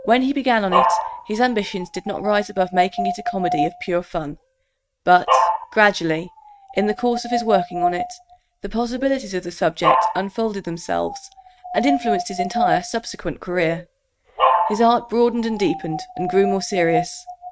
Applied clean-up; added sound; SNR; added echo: neural mask model RNNoise.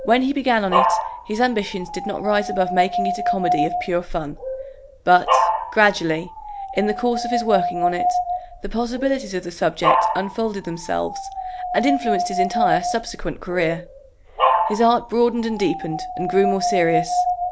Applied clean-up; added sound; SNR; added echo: none; Dog; 1 dB; none.